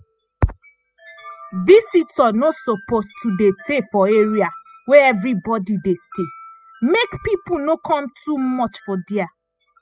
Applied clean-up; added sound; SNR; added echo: classical method spectral subtraction.